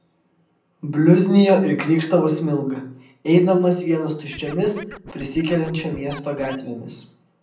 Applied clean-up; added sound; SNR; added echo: none; Scratching (performance technique); 19 dB; reverberation time 0.6 s.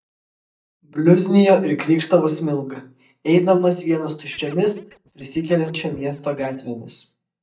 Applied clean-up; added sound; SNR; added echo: neural mask model DeepFilterNet 3.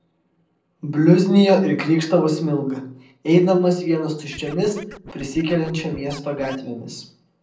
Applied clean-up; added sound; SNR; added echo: neural separator model SepFormer DNS4.